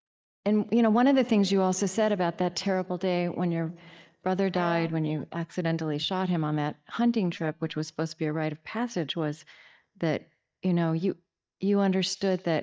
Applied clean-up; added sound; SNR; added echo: neural mask model DeepFilterNet 3.